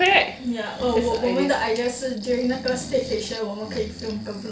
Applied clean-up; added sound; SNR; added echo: none; Breathing; 13 dB; none.